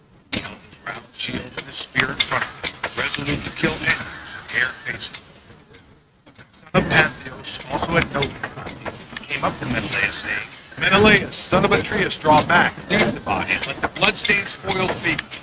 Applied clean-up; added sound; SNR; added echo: neural mask model RNNoise.